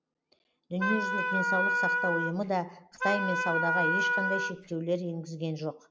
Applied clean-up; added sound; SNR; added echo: none; Wind instrument, woodwind instrument; -4 dB; none.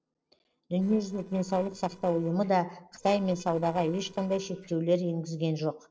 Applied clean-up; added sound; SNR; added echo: neural separator model SepFormer DNS4.